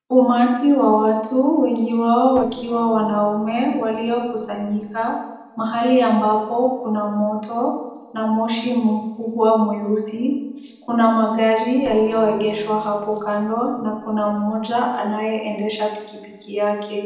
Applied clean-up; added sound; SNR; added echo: neural separator model SepFormer DNS4.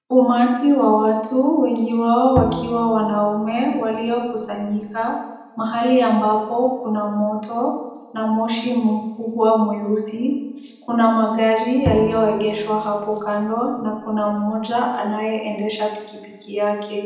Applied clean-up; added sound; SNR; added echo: none; Bowed string instrument; 11 dB; reverberation time 0.9 s.